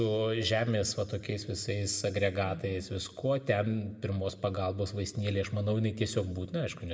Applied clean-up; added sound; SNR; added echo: none; none; none; reverberation time 0.8 s.